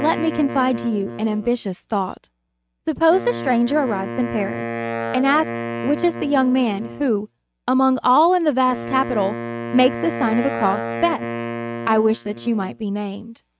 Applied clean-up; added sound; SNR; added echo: neural mask model RNNoise.